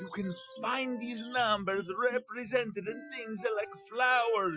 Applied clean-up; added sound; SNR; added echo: classical method Wiener filter.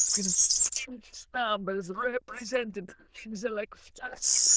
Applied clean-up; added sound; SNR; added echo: neural diffusion model UNIVERSE++.